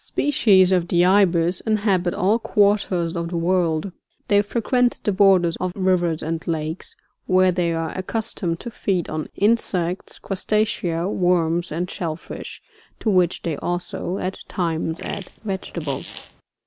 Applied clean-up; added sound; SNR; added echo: none; Fart; 18 dB; none.